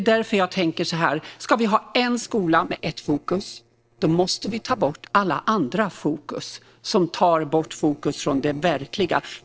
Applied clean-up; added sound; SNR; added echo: neural separator model SepFormer DNS4.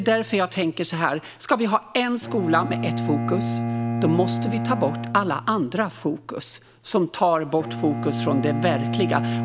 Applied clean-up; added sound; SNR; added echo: none; Bowed string instrument; 5 dB; none.